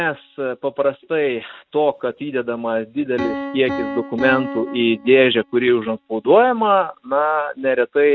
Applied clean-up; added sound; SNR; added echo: neural mask model RNNoise.